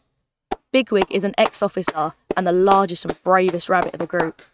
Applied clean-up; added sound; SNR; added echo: neural mask model RNNoise.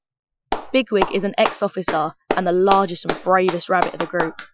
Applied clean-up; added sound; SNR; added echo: classical method Wiener filter.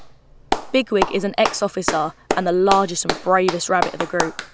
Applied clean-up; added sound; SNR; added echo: none; Clapping; 5 dB; none.